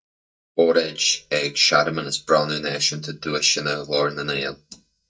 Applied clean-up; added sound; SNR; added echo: neural mask model DeepFilterNet 3.